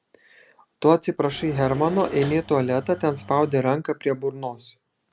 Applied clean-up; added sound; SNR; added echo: none; Engine / Mechanisms; 15 dB; none.